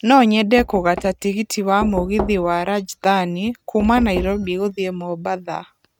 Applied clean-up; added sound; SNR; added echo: neural mask model RNNoise.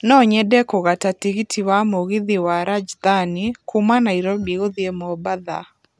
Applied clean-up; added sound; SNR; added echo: none; none; none; none.